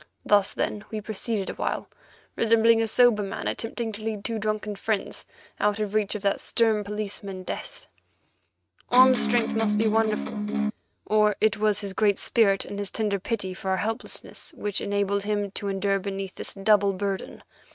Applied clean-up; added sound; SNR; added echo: neural mask model RNNoise.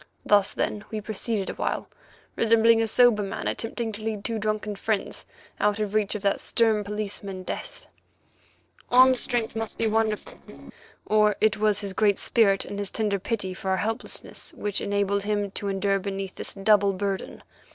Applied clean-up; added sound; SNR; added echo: neural separator model SepFormer DNS4.